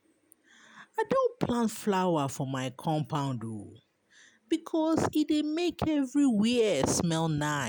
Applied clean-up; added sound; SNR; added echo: none; none; none; none.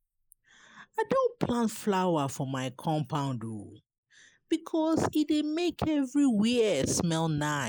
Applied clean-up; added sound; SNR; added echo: neural mask model Resemble Enhance denoiser.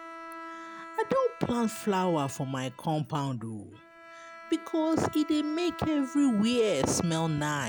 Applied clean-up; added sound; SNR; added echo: none; Bowed string instrument; 16 dB; none.